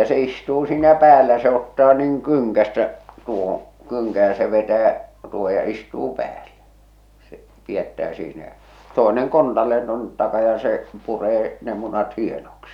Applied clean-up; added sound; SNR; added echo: none; none; none; none.